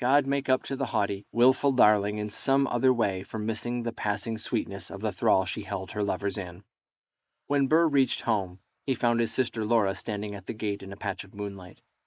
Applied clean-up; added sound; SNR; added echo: neural mask model Resemble Enhance denoiser.